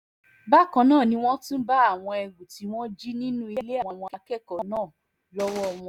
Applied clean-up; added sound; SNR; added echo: none; Gunshot, gunfire; 14 dB; none.